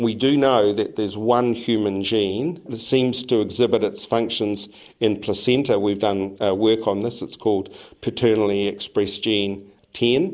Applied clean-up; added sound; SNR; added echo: none; none; none; none.